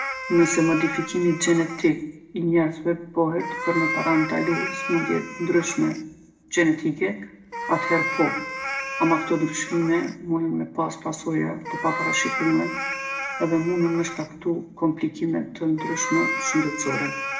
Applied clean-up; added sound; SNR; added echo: none; Meow; 7 dB; reverberation time 0.7 s.